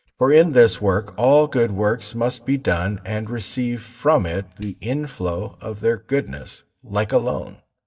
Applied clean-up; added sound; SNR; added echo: neural mask model DeepFilterNet 3.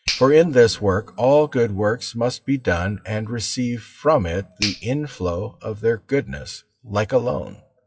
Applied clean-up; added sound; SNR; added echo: classical method WPE with log-MMSE.